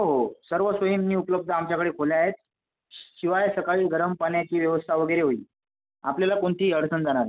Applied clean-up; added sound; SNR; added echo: none; none; none; none.